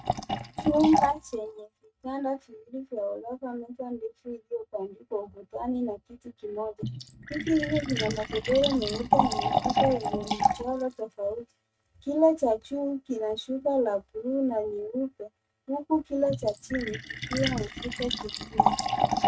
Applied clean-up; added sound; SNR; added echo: neural mask model RNNoise.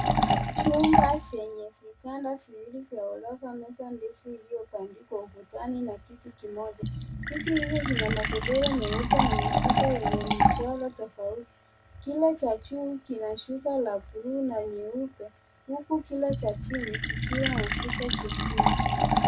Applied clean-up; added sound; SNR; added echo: none; Fill (with liquid); -2 dB; none.